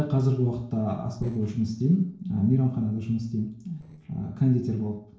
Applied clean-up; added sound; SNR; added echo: neural separator model SepFormer DNS4.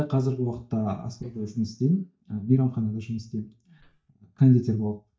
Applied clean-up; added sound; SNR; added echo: neural mask model DeepFilterNet 3.